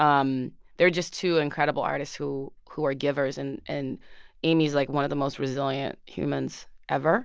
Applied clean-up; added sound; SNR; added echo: none; none; none; none.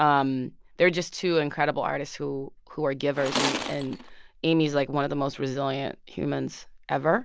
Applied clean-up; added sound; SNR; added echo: none; Tools; 4 dB; none.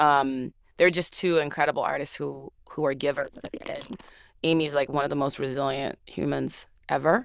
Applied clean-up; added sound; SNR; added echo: neural diffusion model UNIVERSE++.